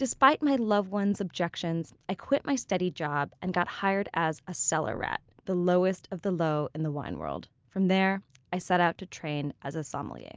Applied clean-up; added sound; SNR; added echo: none; none; none; none.